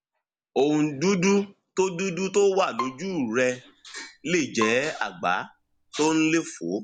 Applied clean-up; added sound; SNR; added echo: none; Bowed string instrument; 14 dB; none.